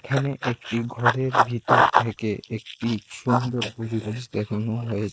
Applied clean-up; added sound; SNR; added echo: neural mask model Resemble Enhance denoiser.